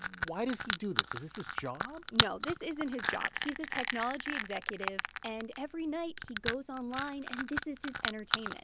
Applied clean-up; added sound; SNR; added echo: none; Crushing; -2 dB; none.